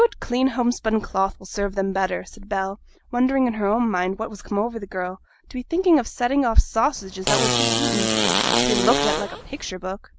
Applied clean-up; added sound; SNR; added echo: none; Fart; -1 dB; none.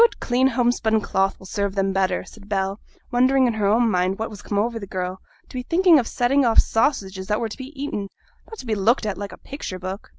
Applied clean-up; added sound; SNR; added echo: none; none; none; none.